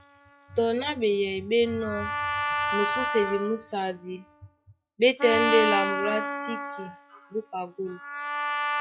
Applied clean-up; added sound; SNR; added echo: classical method log-MMSE.